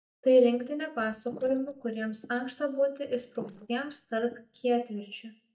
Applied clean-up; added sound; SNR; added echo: neural mask model DeepFilterNet 3.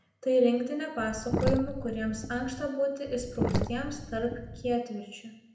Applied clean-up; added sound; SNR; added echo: none; Sink (filling or washing); 3 dB; reverberation time 0.8 s.